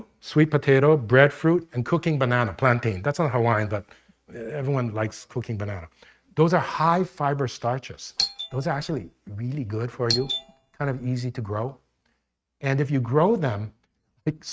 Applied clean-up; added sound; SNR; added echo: neural mask model RNNoise.